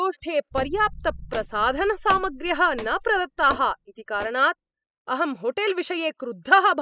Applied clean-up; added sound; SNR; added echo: classical method spectral subtraction.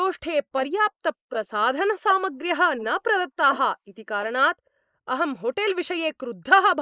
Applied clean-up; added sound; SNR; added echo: neural mask model Resemble Enhance denoiser.